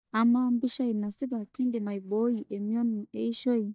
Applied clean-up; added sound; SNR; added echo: neural mask model DeepFilterNet 3.